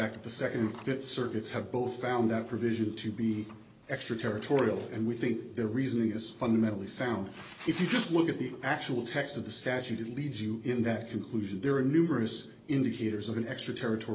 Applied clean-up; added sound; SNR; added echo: none; none; none; none.